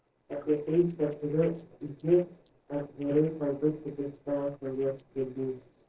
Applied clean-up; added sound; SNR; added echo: neural separator model SepFormer DNS4.